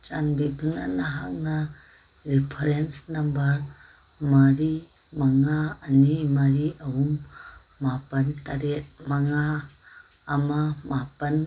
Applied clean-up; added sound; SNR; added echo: none; none; none; none.